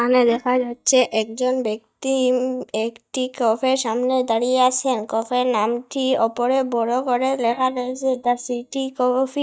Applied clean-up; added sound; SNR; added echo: neural mask model DeepFilterNet 3.